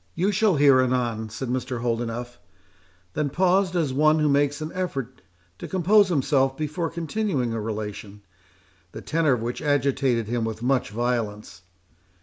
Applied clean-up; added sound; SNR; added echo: none; none; none; none.